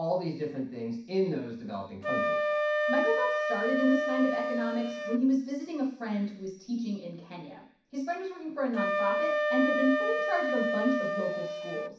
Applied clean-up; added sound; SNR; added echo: none; Wind instrument, woodwind instrument; 1 dB; reverberation time 0.6 s.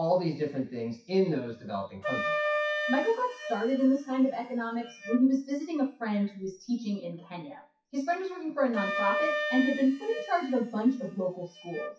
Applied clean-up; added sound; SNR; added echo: classical method WPE with log-MMSE.